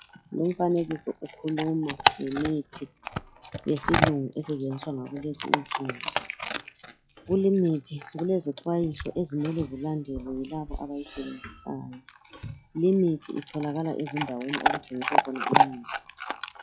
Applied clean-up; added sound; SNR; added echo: classical method log-MMSE.